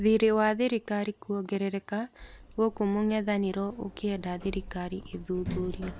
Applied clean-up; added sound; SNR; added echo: none; Sliding door; 14 dB; none.